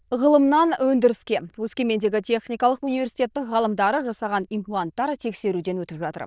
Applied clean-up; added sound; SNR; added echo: neural diffusion model UNIVERSE++.